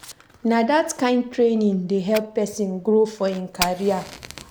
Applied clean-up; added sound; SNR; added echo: none; Fire; 16 dB; none.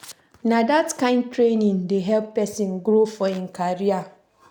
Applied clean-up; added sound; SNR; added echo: none; none; none; none.